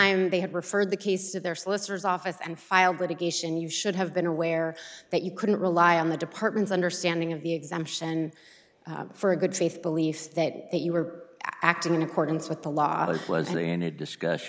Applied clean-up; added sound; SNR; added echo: none; none; none; none.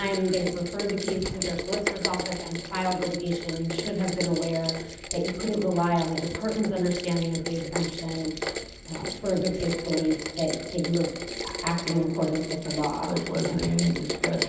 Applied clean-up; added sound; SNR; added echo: none; Rain; 5 dB; reverberation time 0.8 s.